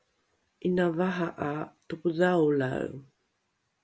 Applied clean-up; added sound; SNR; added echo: none; none; none; none.